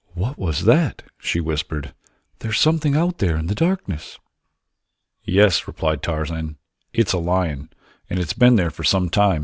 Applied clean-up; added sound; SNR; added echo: none; none; none; none.